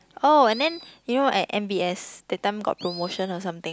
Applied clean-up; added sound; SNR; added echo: none; Animal; 17 dB; none.